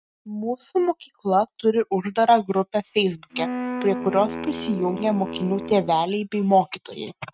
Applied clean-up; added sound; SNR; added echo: neural mask model RNNoise.